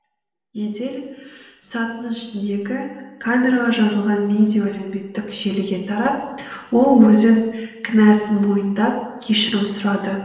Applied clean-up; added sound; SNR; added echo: none; none; none; reverberation time 1.1 s.